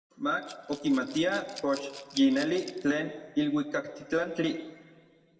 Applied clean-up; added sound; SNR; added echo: none; Rattle / Glass; 17 dB; reverberation time 1.6 s.